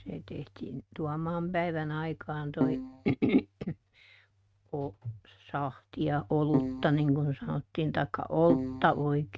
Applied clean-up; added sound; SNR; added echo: neural mask model RNNoise.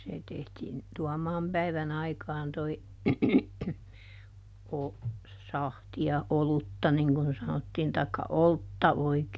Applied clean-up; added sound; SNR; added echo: none; none; none; none.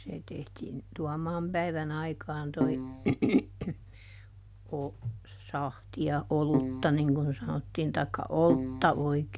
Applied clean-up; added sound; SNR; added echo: none; Keyboard (musical); 1 dB; none.